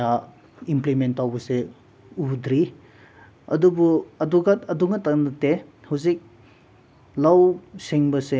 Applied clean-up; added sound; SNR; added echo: none; none; none; none.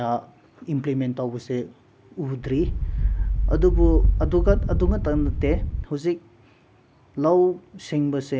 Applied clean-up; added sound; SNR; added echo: none; Thunder / Wind; -4 dB; none.